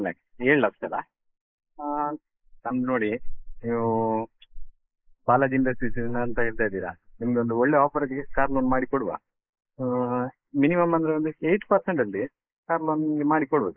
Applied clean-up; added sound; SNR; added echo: neural mask model Resemble Enhance denoiser.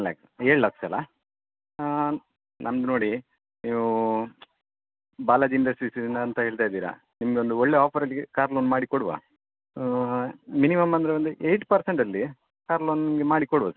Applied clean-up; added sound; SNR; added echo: none; none; none; none.